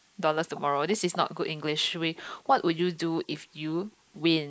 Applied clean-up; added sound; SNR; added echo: neural mask model Resemble Enhance denoiser.